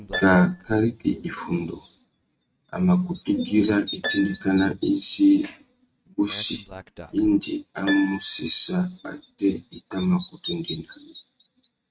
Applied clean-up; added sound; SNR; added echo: neural mask model RNNoise.